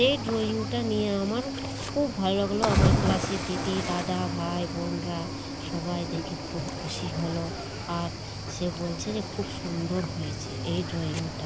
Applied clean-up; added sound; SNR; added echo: none; Cricket / Waves, surf; 1 dB; none.